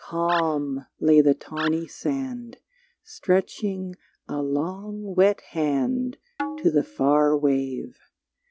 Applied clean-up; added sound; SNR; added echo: none; Animal + Tabla; 12 dB; none.